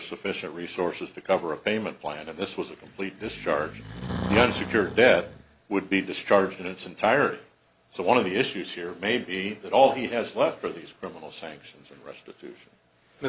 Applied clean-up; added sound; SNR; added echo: none; Breathing; 8 dB; none.